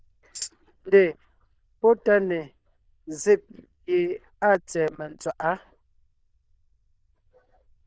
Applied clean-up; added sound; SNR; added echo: neural diffusion model UNIVERSE++.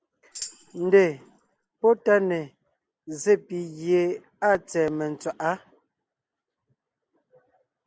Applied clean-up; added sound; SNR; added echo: none; Tambourine; 17 dB; none.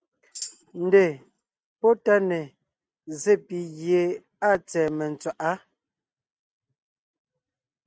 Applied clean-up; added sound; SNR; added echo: neural mask model RNNoise.